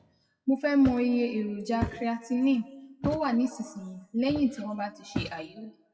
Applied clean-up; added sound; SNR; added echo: classical method WPE with log-MMSE.